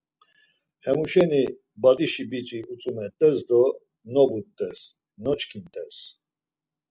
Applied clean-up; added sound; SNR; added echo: none; none; none; none.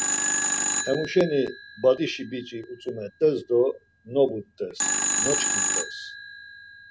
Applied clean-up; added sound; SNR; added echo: none; Telephone; 2 dB; none.